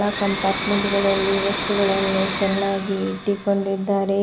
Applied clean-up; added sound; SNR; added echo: none; Domestic sounds, home sounds; 6 dB; none.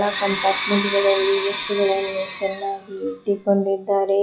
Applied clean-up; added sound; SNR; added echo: classical method log-MMSE.